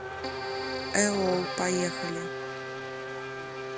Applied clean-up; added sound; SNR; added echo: none; Race car, auto racing / Accelerating, revving, vroom + Keyboard (musical); 2 dB; none.